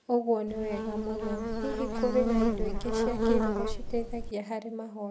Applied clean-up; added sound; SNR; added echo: none; Buzz; -3 dB; none.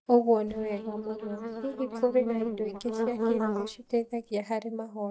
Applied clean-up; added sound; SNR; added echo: neural mask model DeepFilterNet 3.